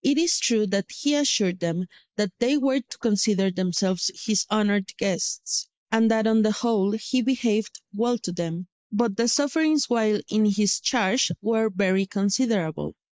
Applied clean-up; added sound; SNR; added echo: neural mask model Resemble Enhance denoiser.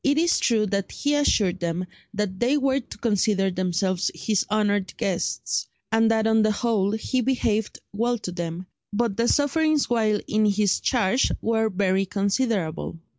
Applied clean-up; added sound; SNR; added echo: none; none; none; none.